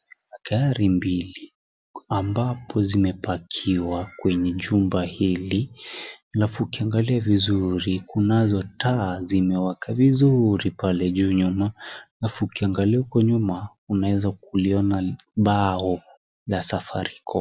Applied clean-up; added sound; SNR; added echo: none; none; none; none.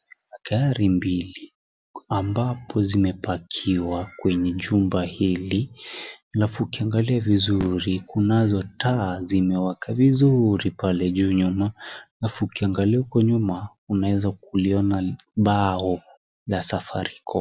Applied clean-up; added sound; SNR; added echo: none; Fireworks; 19 dB; none.